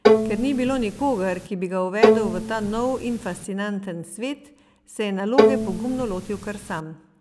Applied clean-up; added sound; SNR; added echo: none; Bowed string instrument; -4 dB; none.